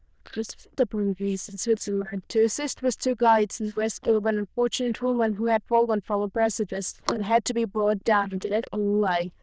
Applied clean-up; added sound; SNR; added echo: neural diffusion model UNIVERSE++.